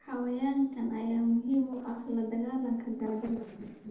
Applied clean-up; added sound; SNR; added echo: neural separator model SepFormer DNS4.